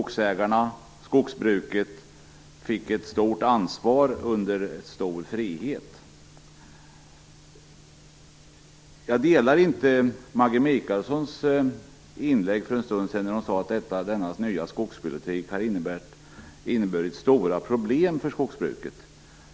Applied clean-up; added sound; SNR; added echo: none; none; none; none.